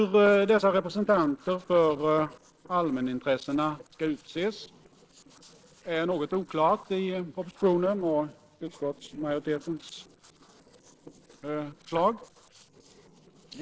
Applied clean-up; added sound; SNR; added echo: neural separator model SepFormer DNS4.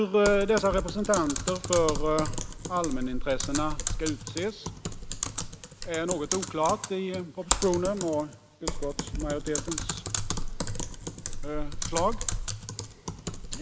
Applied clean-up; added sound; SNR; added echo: none; Typing; 3 dB; none.